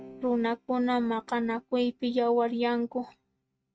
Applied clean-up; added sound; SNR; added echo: neural mask model RNNoise.